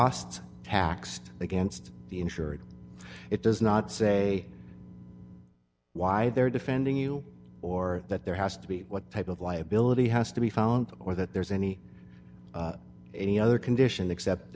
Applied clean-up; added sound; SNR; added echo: none; none; none; none.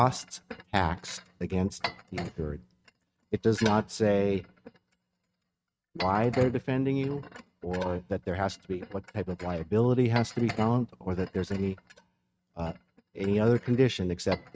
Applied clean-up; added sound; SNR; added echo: neural mask model RNNoise.